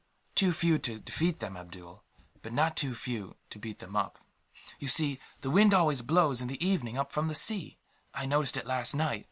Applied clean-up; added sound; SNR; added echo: none; none; none; none.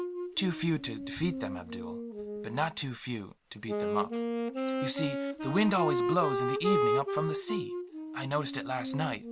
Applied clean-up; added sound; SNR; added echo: none; Wind instrument, woodwind instrument; 1 dB; none.